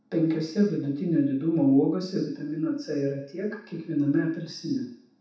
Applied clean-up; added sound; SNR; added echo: none; none; none; reverberation time 0.7 s.